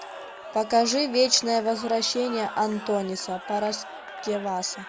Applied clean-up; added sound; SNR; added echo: none; Crowd / Cheering; 13 dB; none.